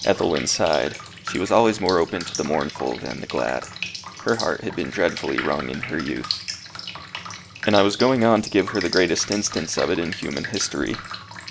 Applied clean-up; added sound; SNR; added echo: none; Drip; 10 dB; none.